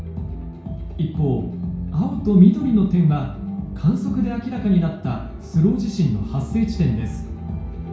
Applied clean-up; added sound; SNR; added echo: none; none; none; reverberation time 0.6 s.